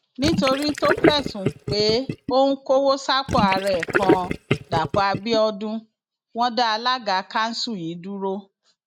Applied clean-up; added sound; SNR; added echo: neural mask model RNNoise.